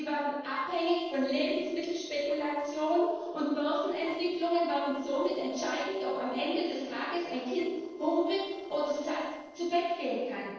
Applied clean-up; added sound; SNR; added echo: neural separator model SepFormer DNS4.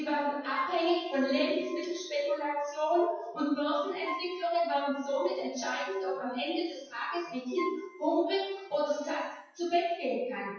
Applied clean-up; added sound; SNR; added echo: classical method WPE with log-MMSE.